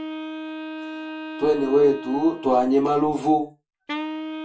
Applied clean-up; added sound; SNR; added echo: none; Wind instrument, woodwind instrument; 11 dB; reverberation time 0.2 s.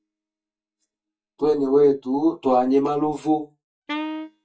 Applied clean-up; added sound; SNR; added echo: neural mask model DeepFilterNet 3.